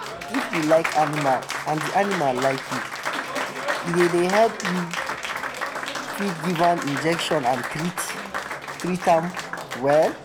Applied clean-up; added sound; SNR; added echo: none; Applause; 5 dB; none.